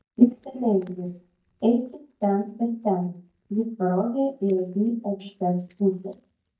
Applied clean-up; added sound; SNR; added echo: neural mask model DeepFilterNet 3.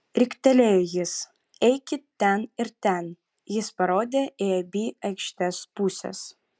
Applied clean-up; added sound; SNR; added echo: none; none; none; none.